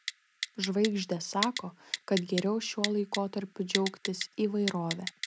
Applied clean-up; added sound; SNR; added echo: none; Typing; 7 dB; none.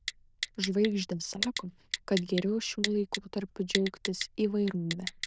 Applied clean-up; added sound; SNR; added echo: neural diffusion model UNIVERSE++.